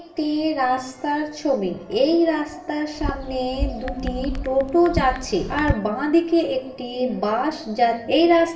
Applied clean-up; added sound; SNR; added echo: none; Chatter / Chirp, tweet / Car passing by / Typing; 8 dB; reverberation time 0.7 s.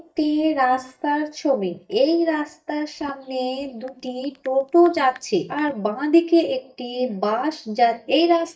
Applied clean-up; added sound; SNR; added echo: neural mask model DeepFilterNet 3.